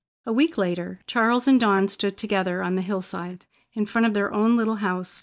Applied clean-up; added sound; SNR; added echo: neural mask model DeepFilterNet 3.